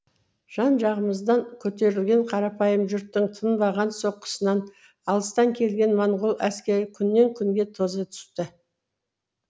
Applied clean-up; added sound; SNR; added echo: none; none; none; none.